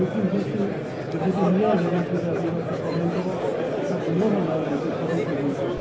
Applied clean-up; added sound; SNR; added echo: none; Crowd; 1 dB; reverberation time 0.4 s.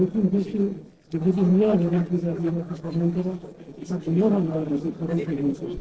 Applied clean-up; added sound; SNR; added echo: neural separator model SepFormer DNS4.